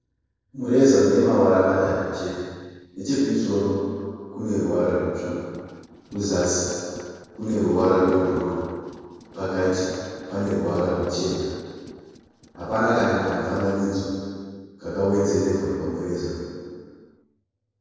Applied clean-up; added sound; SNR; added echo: neural separator model SepFormer DNS4.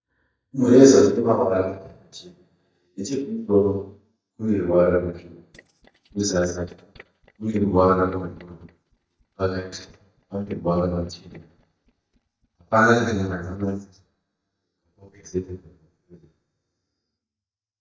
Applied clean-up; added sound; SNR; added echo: neural mask model DeepFilterNet 3.